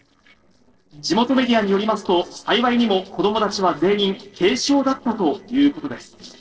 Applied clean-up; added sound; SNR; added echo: neural separator model SepFormer DNS4.